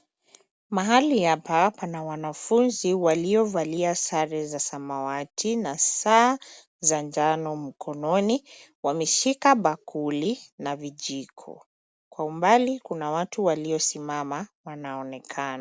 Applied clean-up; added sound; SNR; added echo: none; none; none; none.